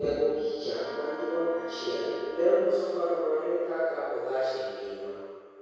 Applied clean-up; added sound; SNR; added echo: none; Wind instrument, woodwind instrument; 16 dB; reverberation time 1.9 s.